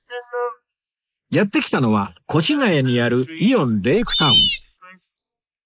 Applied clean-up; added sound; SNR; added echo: neural mask model Resemble Enhance denoiser.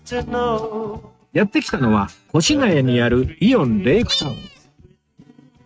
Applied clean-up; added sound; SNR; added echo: neural mask model RNNoise.